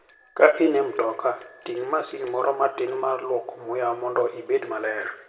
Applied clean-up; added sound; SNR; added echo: none; Bell; 19 dB; reverberation time 0.8 s.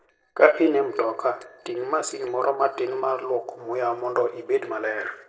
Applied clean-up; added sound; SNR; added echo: neural separator model SepFormer DNS4.